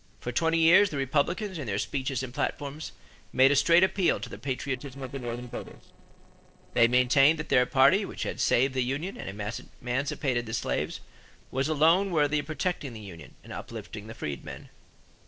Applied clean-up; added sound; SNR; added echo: neural separator model SepFormer DNS4.